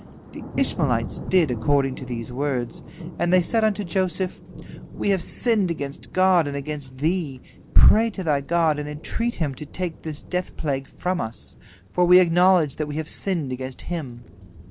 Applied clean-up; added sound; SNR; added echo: none; Thunder; 15 dB; none.